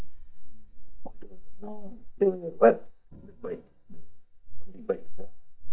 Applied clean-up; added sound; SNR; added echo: neural mask model DeepFilterNet 3.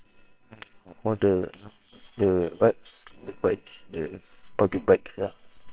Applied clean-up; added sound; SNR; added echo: neural separator model SepFormer WHAMR!.